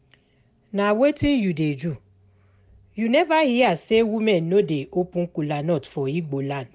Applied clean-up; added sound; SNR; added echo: none; none; none; none.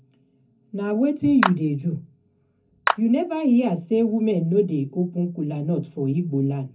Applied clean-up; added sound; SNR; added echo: none; Clapping; 7 dB; reverberation time 0.3 s.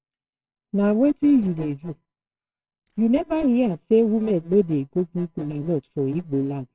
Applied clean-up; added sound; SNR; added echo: neural separator model SepFormer WHAMR!.